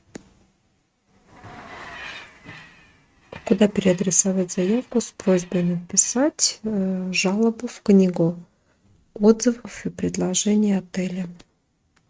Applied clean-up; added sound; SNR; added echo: neural mask model RNNoise.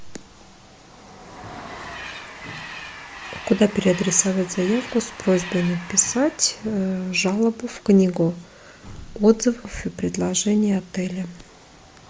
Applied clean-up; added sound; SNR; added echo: none; Train; 17 dB; none.